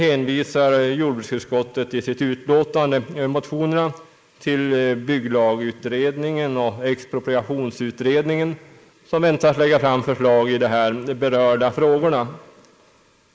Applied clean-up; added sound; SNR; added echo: neural mask model Resemble Enhance denoiser.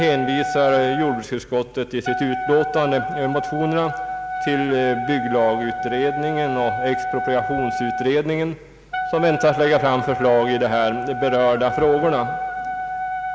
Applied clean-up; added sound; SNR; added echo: none; Wind instrument, woodwind instrument; 5 dB; none.